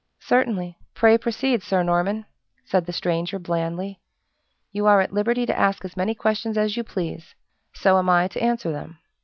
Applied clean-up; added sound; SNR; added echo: none; none; none; none.